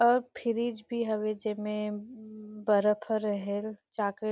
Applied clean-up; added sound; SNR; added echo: none; none; none; none.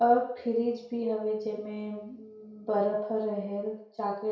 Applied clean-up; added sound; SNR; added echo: none; none; none; reverberation time 0.6 s.